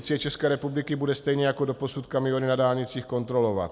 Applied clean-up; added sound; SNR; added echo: none; none; none; none.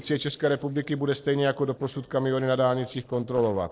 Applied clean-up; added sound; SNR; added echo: neural separator model SepFormer DNS4.